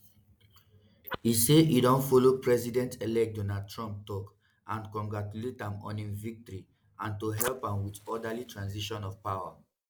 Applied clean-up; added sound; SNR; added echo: neural mask model Resemble Enhance denoiser.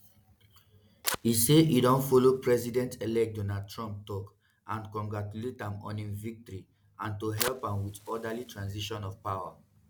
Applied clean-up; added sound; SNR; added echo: none; Fire; 15 dB; none.